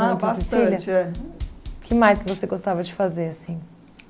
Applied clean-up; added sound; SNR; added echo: none; Bass drum / Snare drum / Drum kit; 11 dB; none.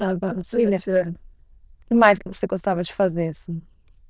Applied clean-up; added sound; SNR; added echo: neural diffusion model UNIVERSE++.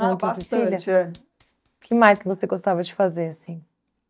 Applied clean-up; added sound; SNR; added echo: neural mask model DeepFilterNet 3.